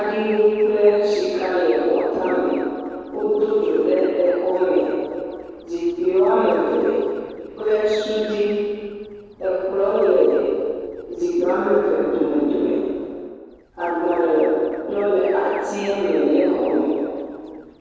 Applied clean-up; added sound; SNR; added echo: neural separator model SepFormer DNS4.